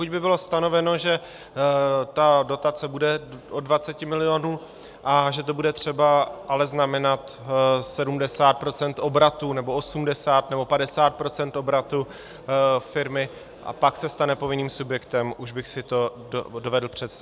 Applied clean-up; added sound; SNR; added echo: none; none; none; none.